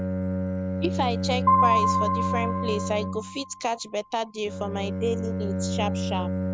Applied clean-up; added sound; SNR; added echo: none; Bowed string instrument + Piano; -4 dB; none.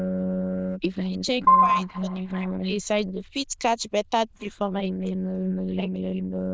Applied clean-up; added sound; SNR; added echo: neural diffusion model UNIVERSE++.